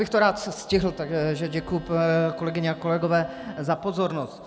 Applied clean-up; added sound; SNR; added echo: none; Bowed string instrument; 20 dB; none.